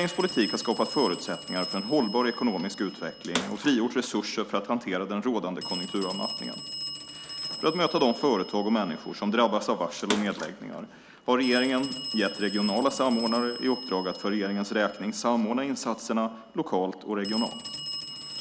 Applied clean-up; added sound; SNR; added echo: none; Telephone + Bathtub (filling or washing) / Water / Splash, splatter; 10 dB; none.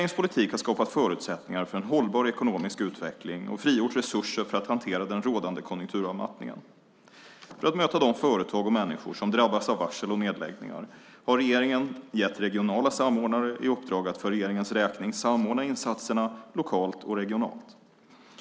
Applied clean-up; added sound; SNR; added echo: none; none; none; none.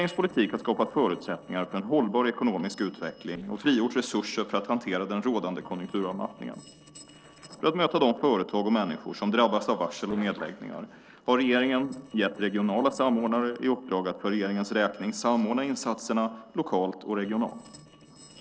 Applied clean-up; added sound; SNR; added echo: neural separator model SepFormer DNS4.